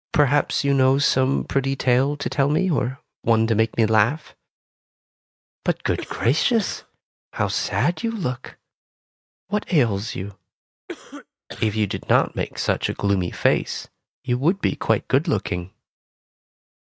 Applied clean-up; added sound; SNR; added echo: neural mask model RNNoise.